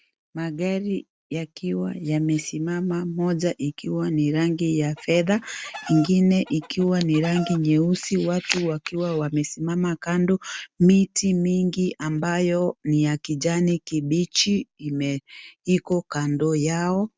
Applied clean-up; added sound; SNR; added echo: none; Chicken, rooster; 16 dB; none.